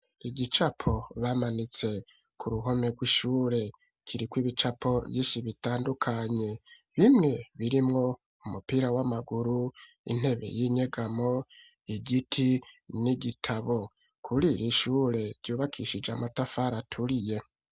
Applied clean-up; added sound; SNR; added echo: none; none; none; none.